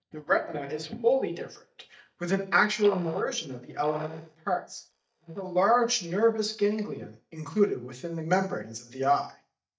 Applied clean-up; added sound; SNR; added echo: neural mask model DeepFilterNet 3.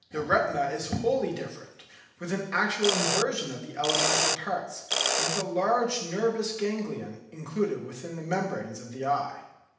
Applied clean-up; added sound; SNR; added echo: none; Mechanisms; -1 dB; reverberation time 0.8 s.